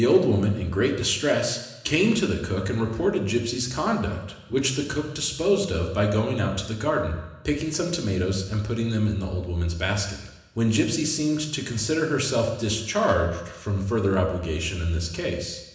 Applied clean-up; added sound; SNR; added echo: none; none; none; reverberation time 1.0 s.